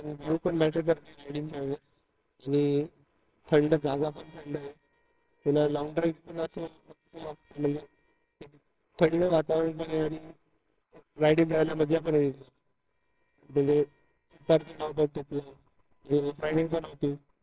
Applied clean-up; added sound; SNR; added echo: neural separator model SepFormer WHAMR!.